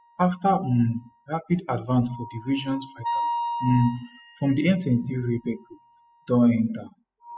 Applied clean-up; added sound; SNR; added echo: classical method spectral subtraction.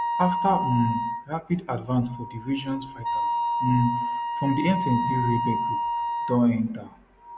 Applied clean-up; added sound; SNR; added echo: none; Wind instrument, woodwind instrument; 2 dB; none.